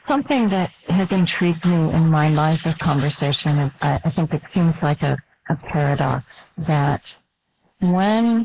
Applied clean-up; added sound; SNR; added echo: neural mask model Resemble Enhance denoiser.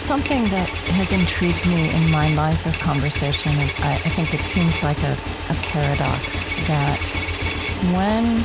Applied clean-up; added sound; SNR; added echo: none; Motorcycle / Engine + Coin (dropping); 1 dB; none.